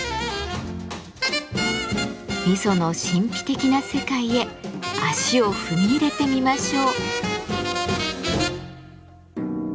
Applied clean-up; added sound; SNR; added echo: none; none; none; none.